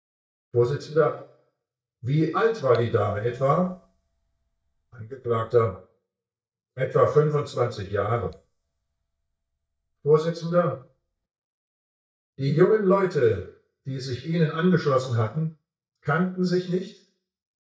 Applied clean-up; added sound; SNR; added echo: neural mask model DeepFilterNet 3.